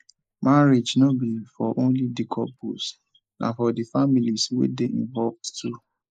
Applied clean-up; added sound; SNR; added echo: neural mask model Resemble Enhance denoiser.